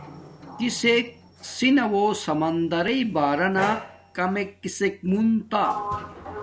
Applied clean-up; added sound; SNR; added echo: none; Sliding door; 13 dB; none.